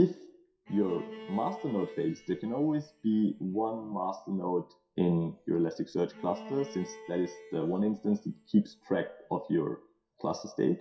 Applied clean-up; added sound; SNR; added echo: classical method WPE with log-MMSE.